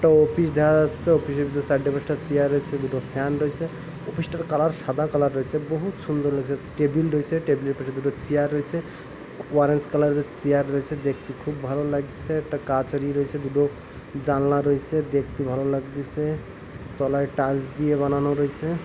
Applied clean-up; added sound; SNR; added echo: none; none; none; none.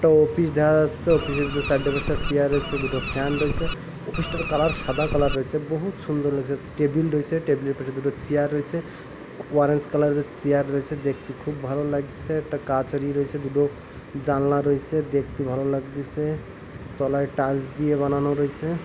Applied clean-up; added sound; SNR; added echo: none; Bird; 5 dB; none.